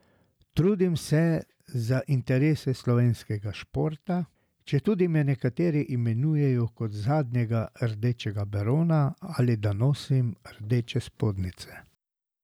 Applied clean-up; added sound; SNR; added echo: none; none; none; none.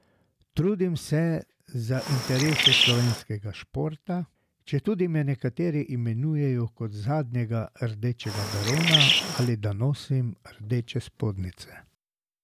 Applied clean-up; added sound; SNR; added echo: none; Bird; -3 dB; none.